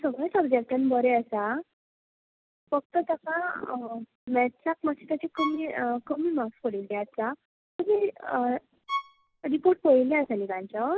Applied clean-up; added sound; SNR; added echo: none; Bowed string instrument; 11 dB; none.